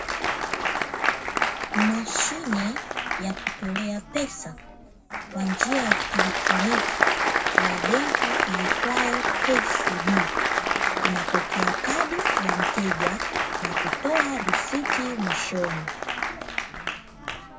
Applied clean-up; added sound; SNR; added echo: none; Applause; -5 dB; reverberation time 0.3 s.